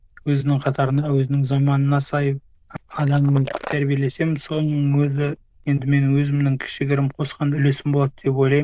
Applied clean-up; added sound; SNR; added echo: neural diffusion model UNIVERSE++.